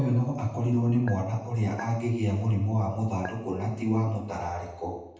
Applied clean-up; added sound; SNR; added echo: none; Chink, clink; 17 dB; reverberation time 0.9 s.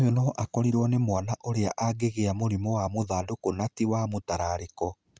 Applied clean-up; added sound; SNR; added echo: none; none; none; none.